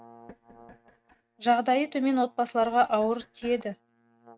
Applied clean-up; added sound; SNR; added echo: neural mask model RNNoise.